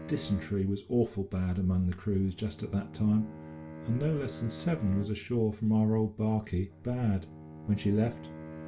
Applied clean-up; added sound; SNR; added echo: none; Bowed string instrument; 16 dB; reverberation time 0.2 s.